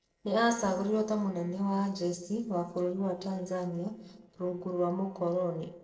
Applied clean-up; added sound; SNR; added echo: neural separator model SepFormer DNS4.